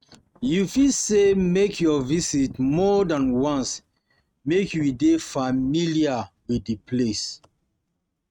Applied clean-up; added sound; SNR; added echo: neural mask model RNNoise.